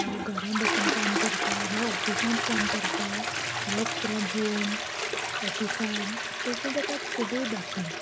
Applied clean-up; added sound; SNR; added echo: none; Toilet flush; -3 dB; none.